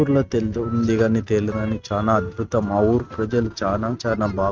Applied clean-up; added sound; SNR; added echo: neural mask model RNNoise.